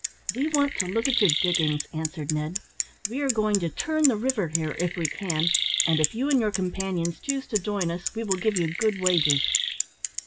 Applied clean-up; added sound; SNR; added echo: none; Chirp, tweet + Bicycle; 3 dB; none.